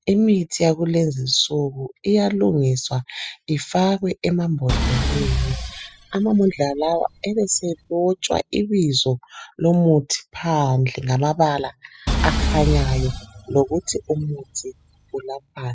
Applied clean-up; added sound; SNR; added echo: classical method spectral subtraction.